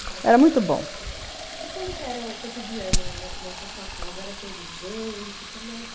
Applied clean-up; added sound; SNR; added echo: none; Glass + Fill (with liquid); 6 dB; none.